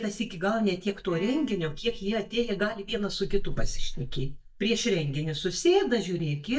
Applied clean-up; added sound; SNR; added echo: neural mask model DeepFilterNet 3.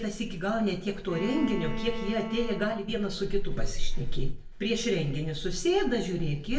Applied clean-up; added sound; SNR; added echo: none; Bowed string instrument; 11 dB; reverberation time 0.3 s.